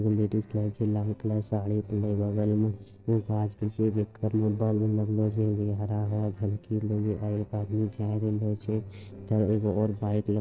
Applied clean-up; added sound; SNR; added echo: neural separator model SepFormer DNS4.